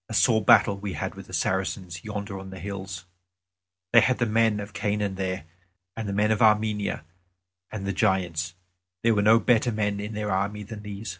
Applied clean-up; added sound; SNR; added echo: none; none; none; none.